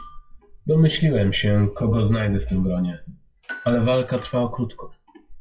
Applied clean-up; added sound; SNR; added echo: classical method WPE with log-MMSE.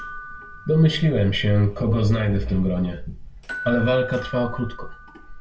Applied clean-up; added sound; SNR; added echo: none; Door / Bell; 16 dB; reverberation time 0.2 s.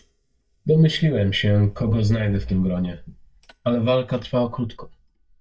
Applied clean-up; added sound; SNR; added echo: neural mask model DeepFilterNet 3.